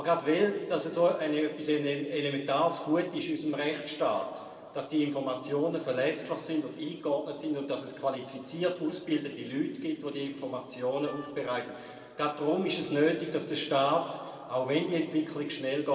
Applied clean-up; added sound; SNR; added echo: neural separator model SepFormer DNS4.